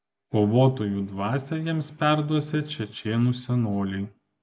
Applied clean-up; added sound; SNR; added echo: none; none; none; none.